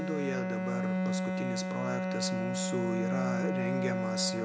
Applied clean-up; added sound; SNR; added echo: none; Bowed string instrument; -4 dB; none.